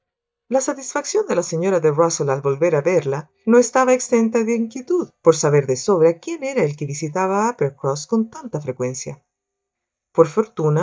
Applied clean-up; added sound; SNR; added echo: neural mask model DeepFilterNet 3.